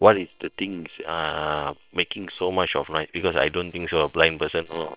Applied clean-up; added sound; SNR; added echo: neural separator model SepFormer WHAM!.